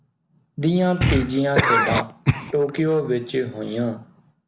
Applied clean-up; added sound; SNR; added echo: none; Cough; 0 dB; none.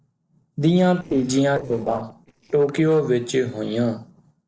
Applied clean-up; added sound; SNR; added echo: neural separator model SepFormer DNS4.